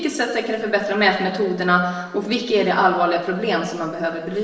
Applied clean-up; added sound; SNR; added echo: none; none; none; reverberation time 1.0 s.